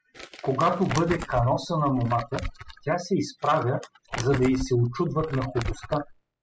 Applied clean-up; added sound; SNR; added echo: classical method spectral subtraction.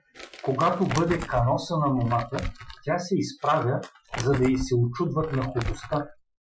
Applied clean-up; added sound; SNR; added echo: classical method Wiener filter.